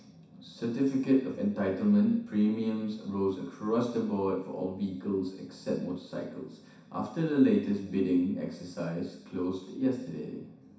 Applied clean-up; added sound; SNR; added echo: none; none; none; reverberation time 0.6 s.